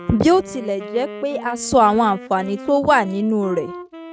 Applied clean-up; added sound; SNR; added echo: neural mask model RNNoise.